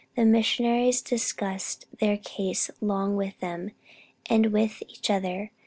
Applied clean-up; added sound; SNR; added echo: none; none; none; none.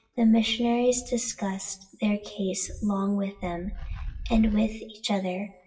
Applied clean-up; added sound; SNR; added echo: classical method WPE with log-MMSE.